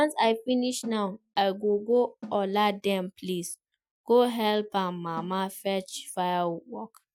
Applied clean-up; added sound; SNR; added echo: neural mask model RNNoise.